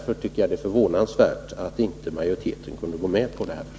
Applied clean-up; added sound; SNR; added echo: none; none; none; none.